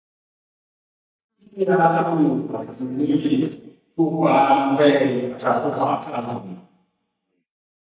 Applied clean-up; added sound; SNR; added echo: neural mask model DeepFilterNet 3.